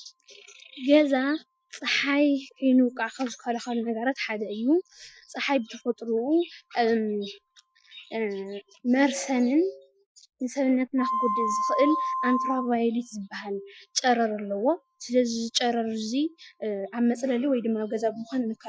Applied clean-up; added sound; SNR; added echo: classical method Wiener filter.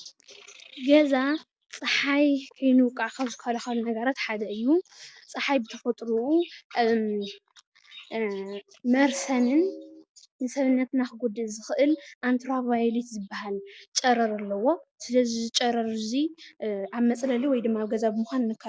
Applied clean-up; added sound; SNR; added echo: none; none; none; none.